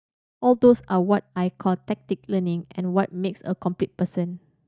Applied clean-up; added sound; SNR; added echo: neural mask model DeepFilterNet 3.